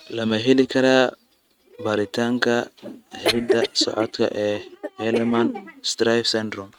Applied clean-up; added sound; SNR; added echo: neural mask model RNNoise.